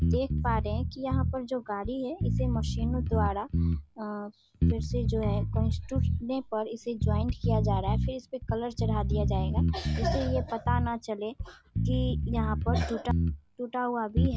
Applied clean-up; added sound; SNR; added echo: none; Bass guitar; -4 dB; none.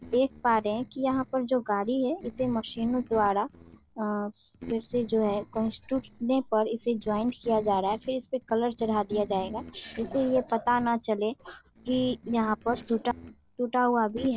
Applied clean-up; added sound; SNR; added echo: neural separator model SepFormer DNS4.